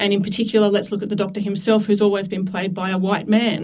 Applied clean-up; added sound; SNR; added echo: none; none; none; reverberation time 0.4 s.